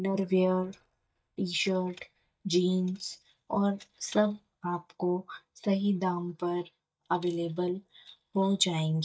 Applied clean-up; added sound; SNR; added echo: neural mask model DeepFilterNet 3.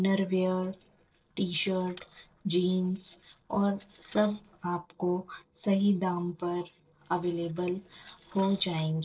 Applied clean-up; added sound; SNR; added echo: neural separator model SepFormer DNS4.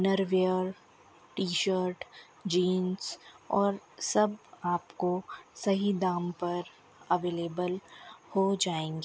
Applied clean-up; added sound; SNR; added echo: none; none; none; none.